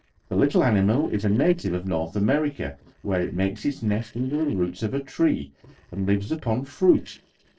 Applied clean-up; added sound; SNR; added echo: neural separator model SepFormer DNS4.